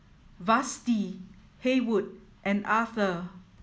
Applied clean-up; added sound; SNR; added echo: none; none; none; none.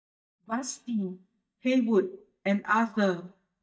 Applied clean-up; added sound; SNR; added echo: neural mask model DeepFilterNet 3.